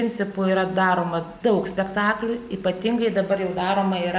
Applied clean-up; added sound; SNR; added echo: none; none; none; none.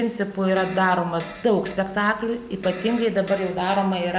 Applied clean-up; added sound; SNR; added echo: none; Fart; 17 dB; none.